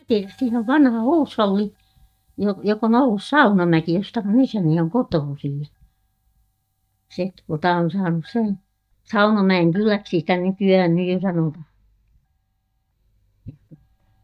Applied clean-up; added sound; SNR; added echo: neural mask model DeepFilterNet 3.